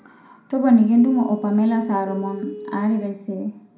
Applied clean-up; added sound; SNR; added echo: none; Telephone; 14 dB; reverberation time 0.4 s.